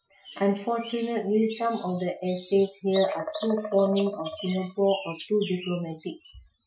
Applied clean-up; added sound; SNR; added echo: classical method Wiener filter.